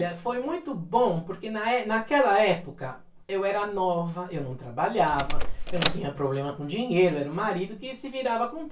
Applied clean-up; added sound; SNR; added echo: none; Door; -4 dB; reverberation time 0.3 s.